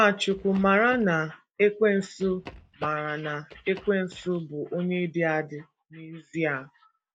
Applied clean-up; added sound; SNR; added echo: neural mask model DeepFilterNet 3.